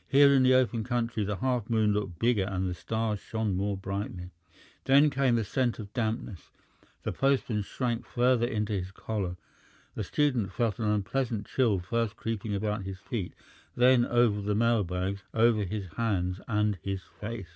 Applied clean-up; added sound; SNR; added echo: none; none; none; none.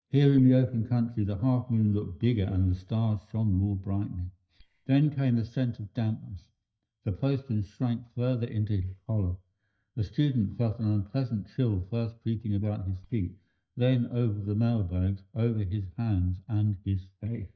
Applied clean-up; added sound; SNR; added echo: neural mask model DeepFilterNet 3.